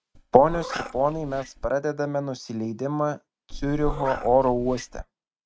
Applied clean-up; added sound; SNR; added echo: neural mask model RNNoise.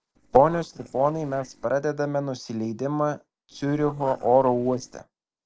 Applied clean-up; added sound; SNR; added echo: neural separator model SepFormer DNS4.